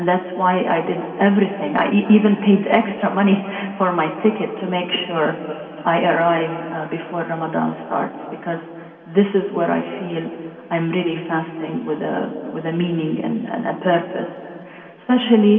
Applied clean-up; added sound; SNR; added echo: none; none; none; reverberation time 2.7 s.